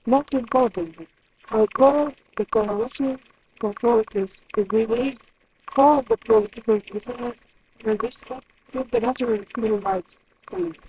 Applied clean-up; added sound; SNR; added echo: neural separator model SepFormer WHAMR!.